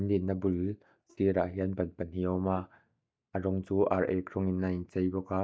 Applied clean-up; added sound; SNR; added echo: neural mask model DeepFilterNet 3.